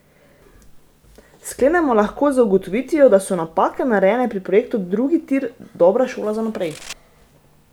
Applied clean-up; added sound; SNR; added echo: none; none; none; none.